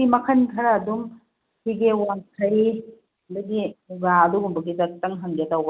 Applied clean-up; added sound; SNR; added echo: none; none; none; none.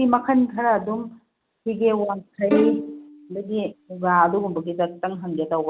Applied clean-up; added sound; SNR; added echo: none; Bowed string instrument; 6 dB; none.